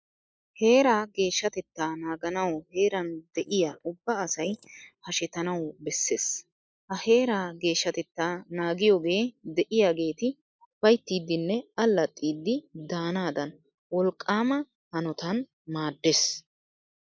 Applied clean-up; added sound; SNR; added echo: neural mask model Resemble Enhance denoiser.